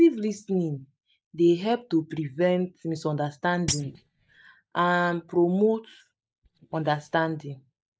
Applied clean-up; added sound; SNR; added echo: neural mask model DeepFilterNet 3.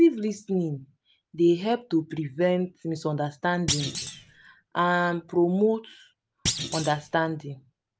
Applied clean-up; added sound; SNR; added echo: none; Thump, thud; 7 dB; none.